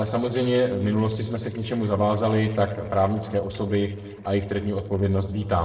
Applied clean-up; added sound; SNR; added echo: neural separator model SepFormer DNS4.